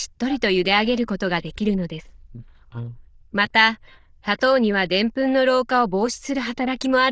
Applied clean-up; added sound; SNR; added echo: neural diffusion model UNIVERSE++.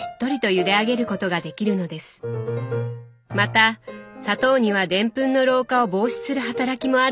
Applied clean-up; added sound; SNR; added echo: none; none; none; none.